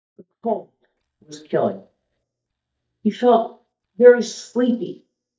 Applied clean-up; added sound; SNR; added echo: neural mask model DeepFilterNet 3.